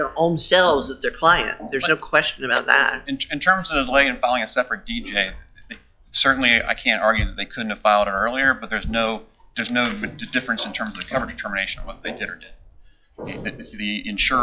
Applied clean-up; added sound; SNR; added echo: classical method log-MMSE.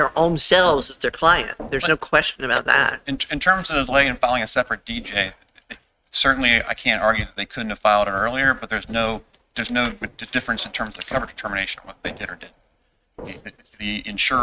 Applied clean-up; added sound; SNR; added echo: neural mask model RNNoise.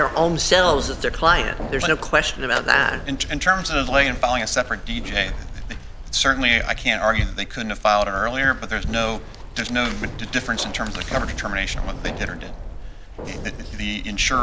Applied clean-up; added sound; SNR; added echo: none; Keys jangling; 7 dB; none.